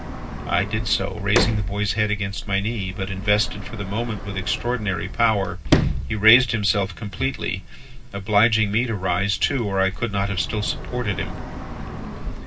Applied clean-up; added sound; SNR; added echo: none; Sliding door; 4 dB; reverberation time 0.4 s.